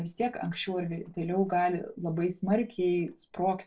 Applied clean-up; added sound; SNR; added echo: neural separator model SepFormer DNS4.